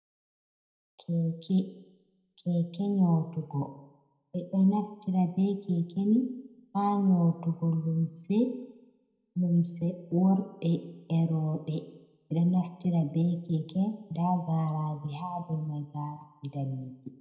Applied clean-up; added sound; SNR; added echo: none; none; none; reverberation time 0.7 s.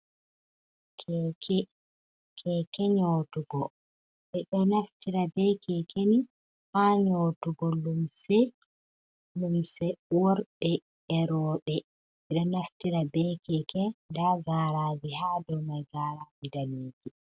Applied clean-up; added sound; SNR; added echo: none; none; none; none.